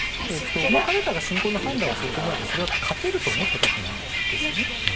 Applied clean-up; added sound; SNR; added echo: none; Bus; -4 dB; none.